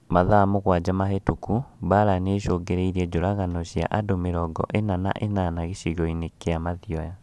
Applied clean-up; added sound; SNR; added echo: none; none; none; none.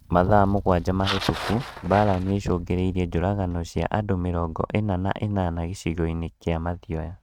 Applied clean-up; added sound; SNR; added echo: neural mask model RNNoise.